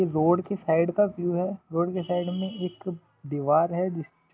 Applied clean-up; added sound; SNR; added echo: none; none; none; none.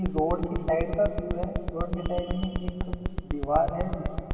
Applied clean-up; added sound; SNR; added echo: none; Alarm; -1 dB; reverberation time 2.6 s.